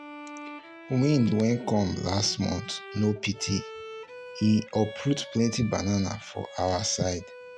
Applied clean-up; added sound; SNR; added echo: none; Bowed string instrument; 16 dB; none.